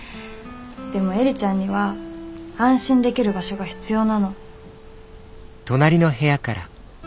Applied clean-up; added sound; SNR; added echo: none; none; none; none.